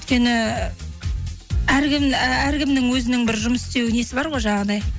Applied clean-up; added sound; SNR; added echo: none; none; none; none.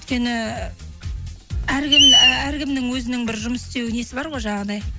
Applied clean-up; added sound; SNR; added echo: none; Screech; -3 dB; none.